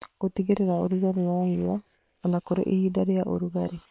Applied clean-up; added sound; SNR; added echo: neural separator model SepFormer WHAM!.